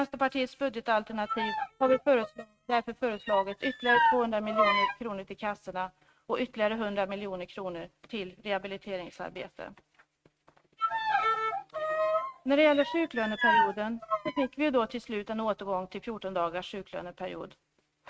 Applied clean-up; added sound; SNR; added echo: neural mask model RNNoise.